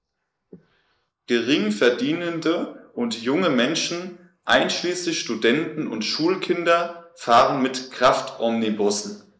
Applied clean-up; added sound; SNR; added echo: neural mask model Resemble Enhance denoiser.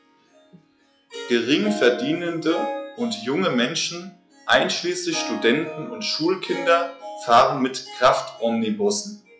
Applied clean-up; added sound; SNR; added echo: classical method log-MMSE.